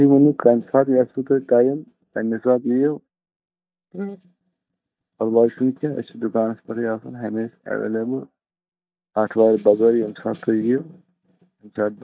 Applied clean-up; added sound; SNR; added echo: neural mask model DeepFilterNet 3.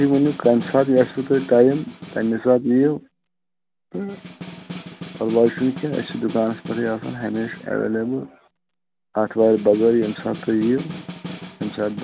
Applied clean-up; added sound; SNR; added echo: none; Snare drum; 16 dB; none.